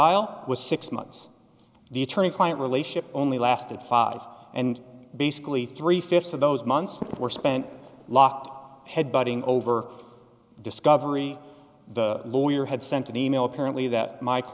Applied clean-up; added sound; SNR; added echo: none; Fireworks; 16 dB; none.